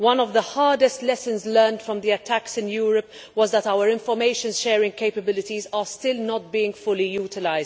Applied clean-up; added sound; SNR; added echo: none; none; none; none.